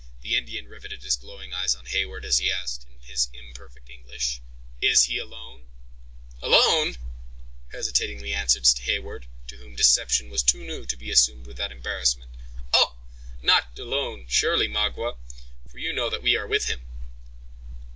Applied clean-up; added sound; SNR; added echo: none; none; none; none.